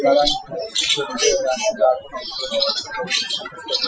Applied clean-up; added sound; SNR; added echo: classical method Wiener filter.